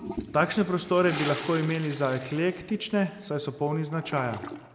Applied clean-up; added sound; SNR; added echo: none; Toilet flush; 12 dB; none.